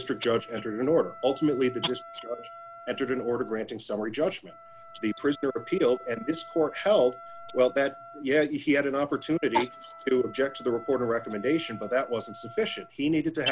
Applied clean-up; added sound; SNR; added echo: none; Wind instrument, woodwind instrument; 18 dB; none.